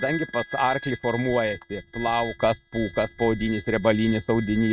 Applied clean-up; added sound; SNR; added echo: neural mask model RNNoise.